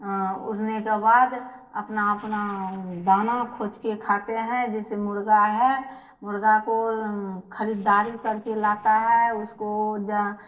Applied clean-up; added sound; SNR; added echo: neural separator model SepFormer DNS4.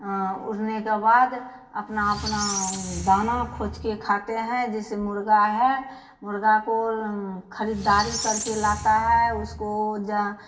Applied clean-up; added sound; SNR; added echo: none; Squeak; 9 dB; reverberation time 0.2 s.